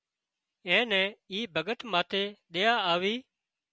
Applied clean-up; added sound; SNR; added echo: none; none; none; none.